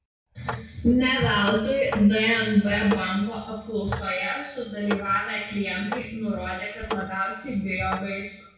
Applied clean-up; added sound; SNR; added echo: none; Clock; 12 dB; reverberation time 0.6 s.